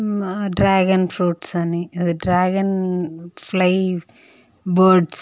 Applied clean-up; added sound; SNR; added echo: none; none; none; none.